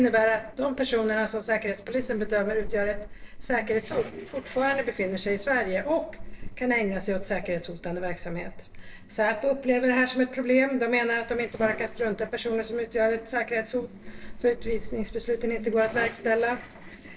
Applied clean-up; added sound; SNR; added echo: neural separator model SepFormer DNS4.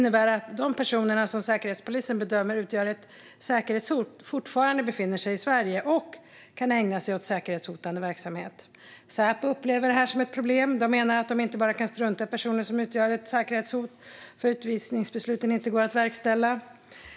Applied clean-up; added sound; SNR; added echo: none; none; none; none.